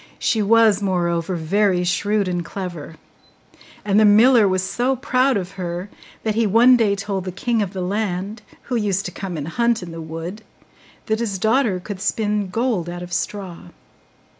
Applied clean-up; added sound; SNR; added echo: none; none; none; none.